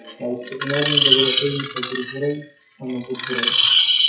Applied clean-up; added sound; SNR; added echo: classical method WPE with log-MMSE.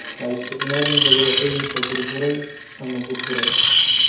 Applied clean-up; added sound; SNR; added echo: none; Screech; -4 dB; reverberation time 2.3 s.